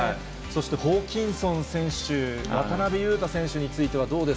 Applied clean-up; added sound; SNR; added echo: none; none; none; none.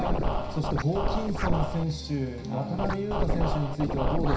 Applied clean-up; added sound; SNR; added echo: none; Scratching (performance technique); -2 dB; reverberation time 0.5 s.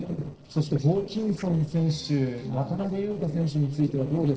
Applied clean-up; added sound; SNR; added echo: neural separator model SepFormer DNS4.